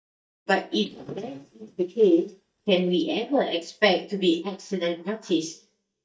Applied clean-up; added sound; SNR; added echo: neural mask model DeepFilterNet 3.